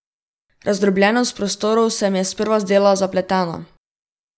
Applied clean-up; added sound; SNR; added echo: none; none; none; none.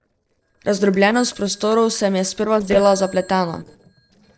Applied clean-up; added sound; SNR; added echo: neural separator model SepFormer DNS4.